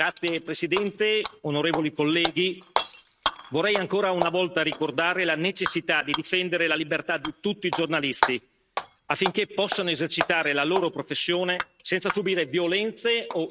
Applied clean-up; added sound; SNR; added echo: neural mask model RNNoise.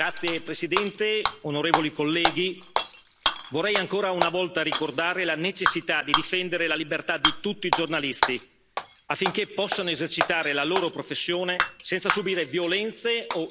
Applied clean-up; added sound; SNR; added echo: none; Shatter / Hammer; 2 dB; none.